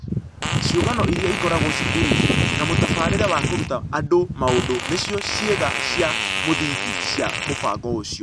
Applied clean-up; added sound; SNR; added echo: none; Fart; 4 dB; none.